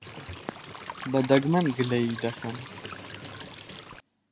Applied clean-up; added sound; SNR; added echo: none; Hiss + Cricket / Water; 10 dB; none.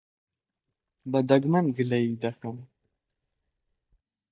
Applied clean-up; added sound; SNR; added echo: neural mask model DeepFilterNet 3.